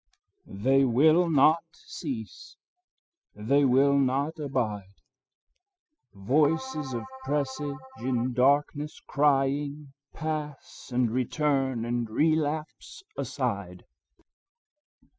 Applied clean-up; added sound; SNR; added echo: classical method spectral subtraction.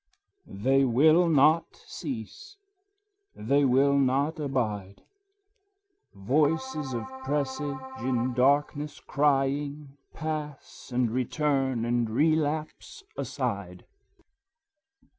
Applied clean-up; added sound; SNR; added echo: none; Keyboard (musical); 12 dB; none.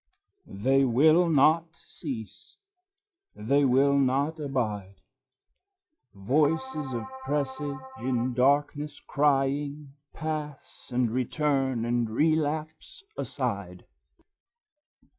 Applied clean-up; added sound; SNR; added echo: classical method log-MMSE.